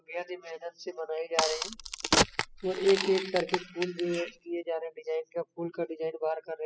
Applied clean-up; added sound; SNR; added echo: classical method spectral subtraction.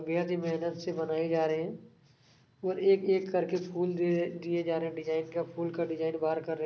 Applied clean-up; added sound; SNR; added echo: none; none; none; none.